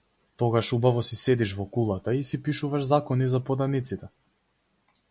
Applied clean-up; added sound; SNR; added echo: none; none; none; none.